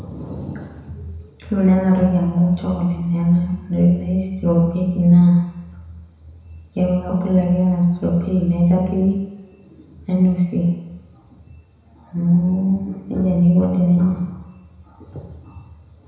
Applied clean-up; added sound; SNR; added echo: none; none; none; reverberation time 1.0 s.